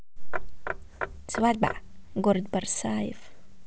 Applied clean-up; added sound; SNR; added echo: none; Knock / Wood; 11 dB; none.